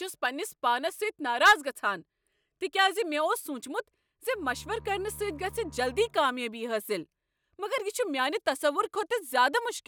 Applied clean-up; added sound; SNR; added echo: none; Bowed string instrument; 19 dB; none.